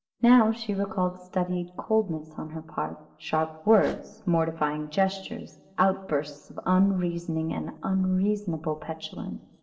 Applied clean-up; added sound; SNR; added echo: neural separator model SepFormer DNS4.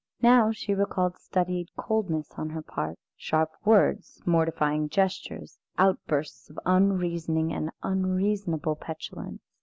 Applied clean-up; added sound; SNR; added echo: none; none; none; none.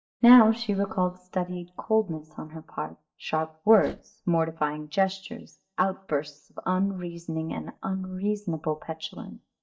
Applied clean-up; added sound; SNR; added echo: neural mask model DeepFilterNet 3.